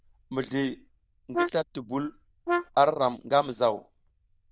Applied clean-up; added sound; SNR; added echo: neural diffusion model UNIVERSE++.